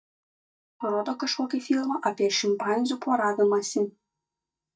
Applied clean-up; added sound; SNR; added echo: neural mask model DeepFilterNet 3.